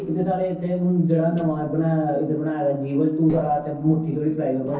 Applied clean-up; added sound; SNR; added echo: neural separator model SepFormer DNS4.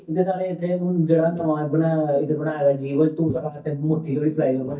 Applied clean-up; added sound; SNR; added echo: neural mask model DeepFilterNet 3.